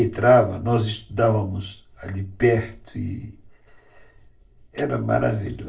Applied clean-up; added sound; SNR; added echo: neural separator model SepFormer DNS4.